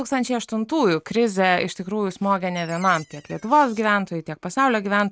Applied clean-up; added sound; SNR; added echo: neural mask model RNNoise.